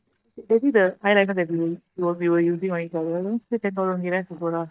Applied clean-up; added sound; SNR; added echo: neural mask model DeepFilterNet 3.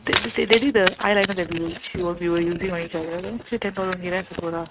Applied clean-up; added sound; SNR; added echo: neural mask model RNNoise.